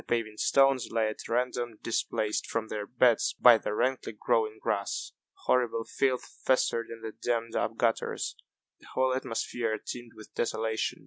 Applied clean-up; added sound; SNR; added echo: none; none; none; none.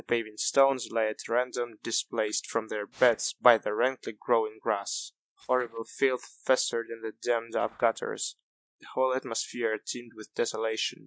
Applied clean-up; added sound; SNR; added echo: neural mask model DeepFilterNet 3.